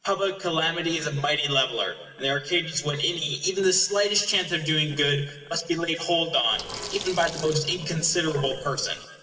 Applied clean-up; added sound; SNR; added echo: none; Sink (filling or washing); 12 dB; reverberation time 1.9 s.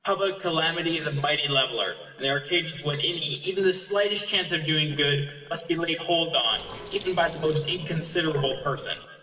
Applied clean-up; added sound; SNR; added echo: neural separator model SepFormer DNS4.